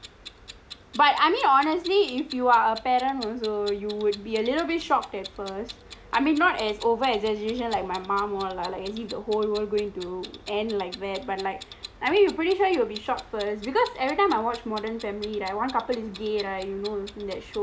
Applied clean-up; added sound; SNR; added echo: none; Clock; 18 dB; none.